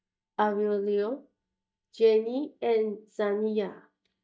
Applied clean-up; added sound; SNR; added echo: neural mask model DeepFilterNet 3.